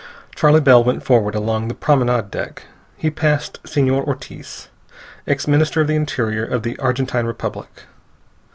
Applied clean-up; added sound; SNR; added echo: none; none; none; none.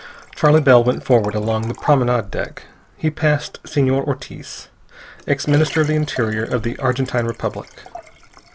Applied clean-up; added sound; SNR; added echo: none; Liquid; 17 dB; none.